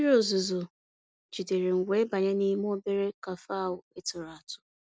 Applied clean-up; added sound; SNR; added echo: none; none; none; none.